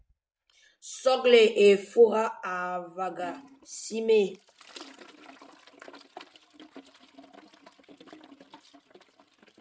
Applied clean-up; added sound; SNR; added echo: neural mask model RNNoise.